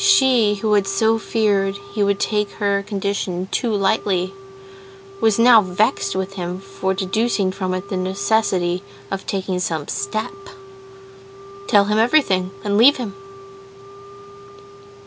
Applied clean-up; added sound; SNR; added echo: none; Wind instrument, woodwind instrument; 19 dB; none.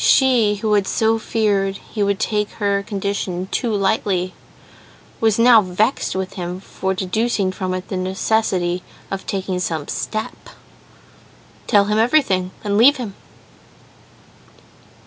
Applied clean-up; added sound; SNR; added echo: none; none; none; none.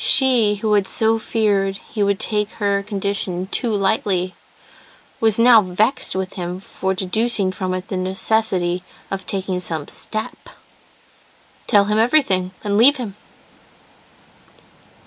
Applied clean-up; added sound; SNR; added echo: neural mask model Resemble Enhance denoiser.